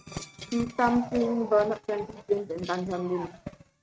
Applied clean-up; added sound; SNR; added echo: neural mask model RNNoise.